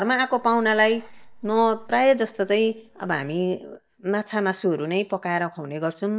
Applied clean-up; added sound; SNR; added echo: neural mask model DeepFilterNet 3.